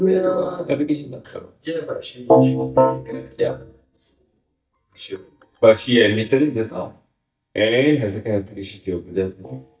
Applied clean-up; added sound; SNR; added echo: neural mask model DeepFilterNet 3.